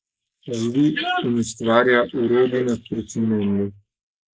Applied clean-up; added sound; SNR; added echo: neural mask model Resemble Enhance denoiser.